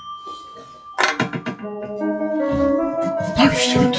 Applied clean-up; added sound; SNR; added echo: classical method log-MMSE.